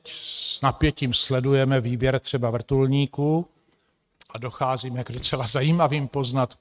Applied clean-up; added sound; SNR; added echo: neural mask model RNNoise.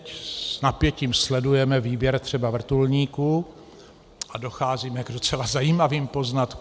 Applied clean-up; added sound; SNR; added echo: none; none; none; none.